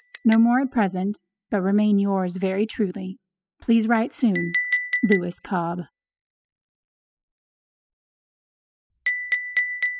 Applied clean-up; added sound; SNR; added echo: classical method spectral subtraction.